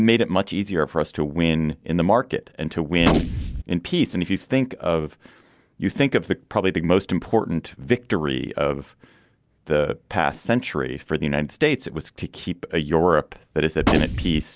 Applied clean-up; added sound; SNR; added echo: none; Gunshot, gunfire; -1 dB; none.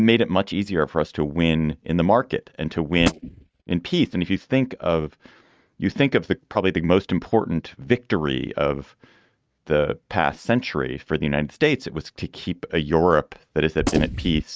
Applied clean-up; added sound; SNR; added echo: neural mask model RNNoise.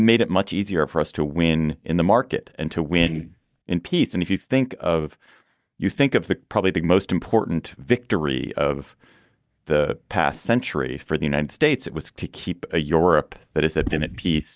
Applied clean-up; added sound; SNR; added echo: neural mask model DeepFilterNet 3.